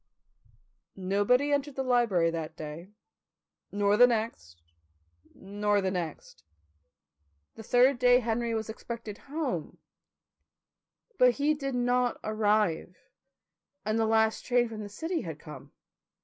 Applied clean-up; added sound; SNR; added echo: none; none; none; none.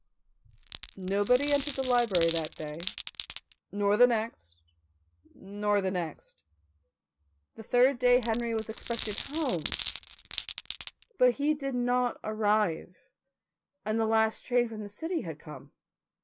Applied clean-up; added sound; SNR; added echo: none; Glass; 2 dB; none.